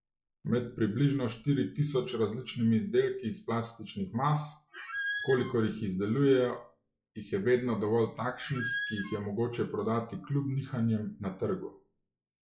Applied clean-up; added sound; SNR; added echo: classical method log-MMSE.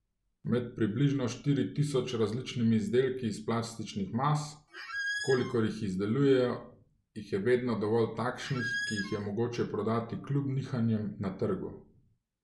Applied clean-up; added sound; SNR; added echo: none; Squeak; 6 dB; none.